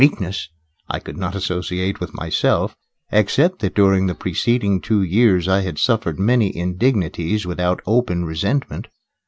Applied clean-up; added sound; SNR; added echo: none; none; none; none.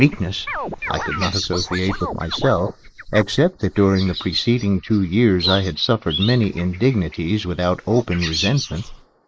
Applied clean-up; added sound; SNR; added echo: neural mask model Resemble Enhance denoiser.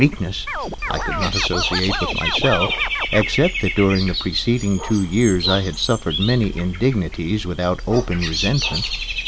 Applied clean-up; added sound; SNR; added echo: none; Scratching (performance technique) + Bird / Dog; 4 dB; none.